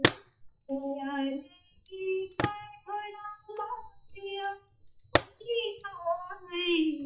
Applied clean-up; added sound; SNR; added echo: classical method WPE with log-MMSE.